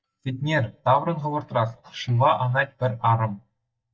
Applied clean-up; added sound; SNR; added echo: neural mask model DeepFilterNet 3.